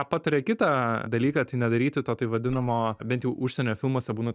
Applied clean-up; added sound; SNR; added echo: neural mask model DeepFilterNet 3.